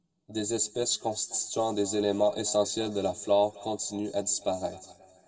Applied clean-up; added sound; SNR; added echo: none; none; none; reverberation time 1.9 s.